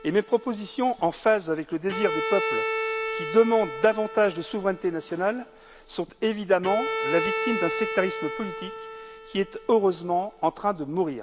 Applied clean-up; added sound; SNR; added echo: none; Bowed string instrument; 7 dB; none.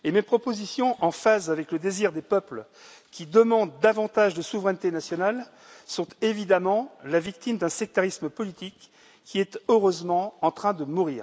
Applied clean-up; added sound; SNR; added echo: none; none; none; none.